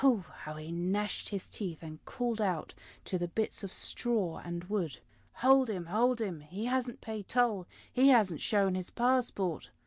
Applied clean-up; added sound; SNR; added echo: none; none; none; none.